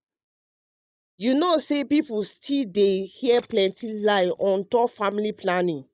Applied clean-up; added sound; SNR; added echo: neural mask model DeepFilterNet 3.